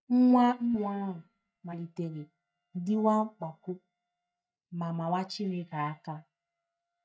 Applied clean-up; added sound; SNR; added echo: neural mask model DeepFilterNet 3.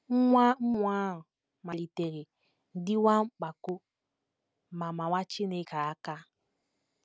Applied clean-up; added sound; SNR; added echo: none; none; none; none.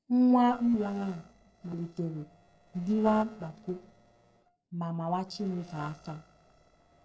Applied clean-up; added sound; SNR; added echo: neural separator model SepFormer DNS4.